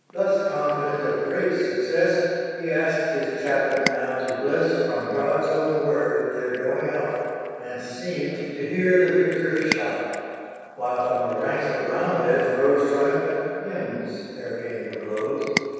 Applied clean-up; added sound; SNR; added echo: none; Cat; 15 dB; reverberation time 2.2 s.